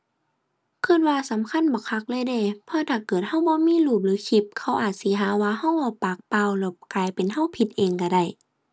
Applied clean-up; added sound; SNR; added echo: none; none; none; none.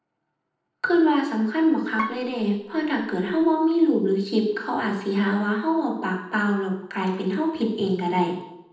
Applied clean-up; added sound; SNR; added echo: neural separator model SepFormer DNS4.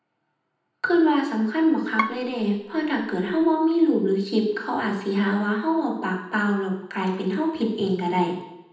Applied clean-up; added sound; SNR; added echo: none; Bowed string instrument; 10 dB; reverberation time 0.8 s.